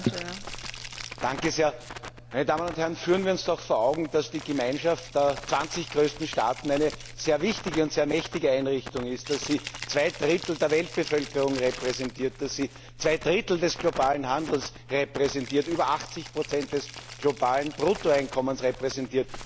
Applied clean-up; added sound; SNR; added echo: none; Rattle (instrument) + Crackle; 13 dB; none.